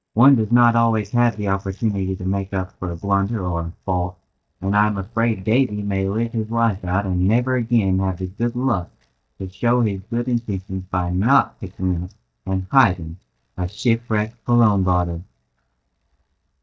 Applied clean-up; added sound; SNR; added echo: neural mask model DeepFilterNet 3.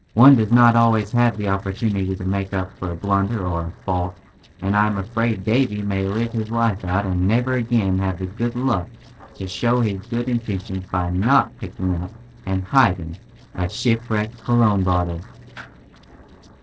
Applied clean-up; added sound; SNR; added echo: neural separator model SepFormer DNS4.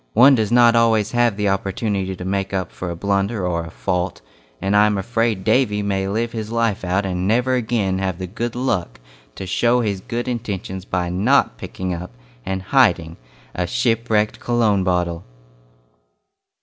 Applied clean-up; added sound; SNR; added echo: none; none; none; none.